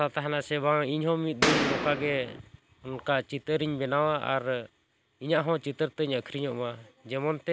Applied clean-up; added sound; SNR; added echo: none; Boom; -1 dB; none.